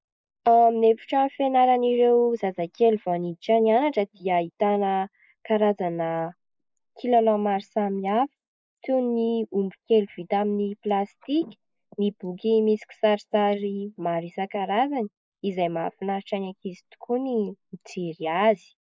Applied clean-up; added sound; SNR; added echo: neural mask model Resemble Enhance denoiser.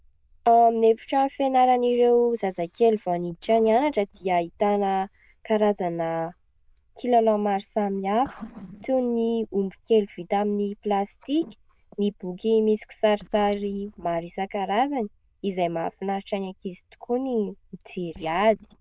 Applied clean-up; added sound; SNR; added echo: neural diffusion model UNIVERSE++.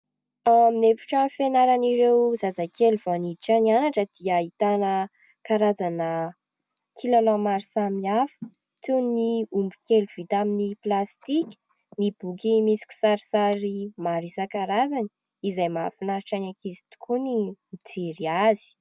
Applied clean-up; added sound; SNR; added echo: none; none; none; none.